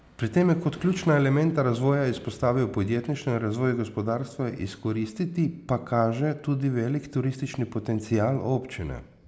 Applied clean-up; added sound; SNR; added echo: none; none; none; none.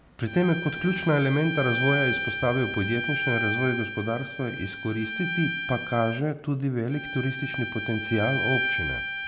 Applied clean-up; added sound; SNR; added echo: none; Bowed string instrument; 4 dB; none.